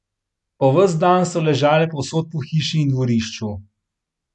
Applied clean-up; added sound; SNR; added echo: none; none; none; none.